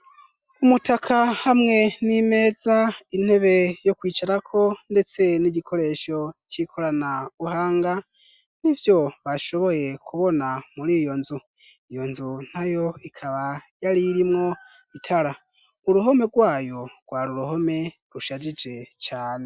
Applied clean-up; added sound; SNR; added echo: none; none; none; none.